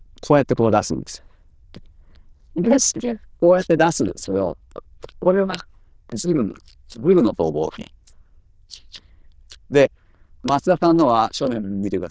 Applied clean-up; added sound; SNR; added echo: neural diffusion model UNIVERSE++.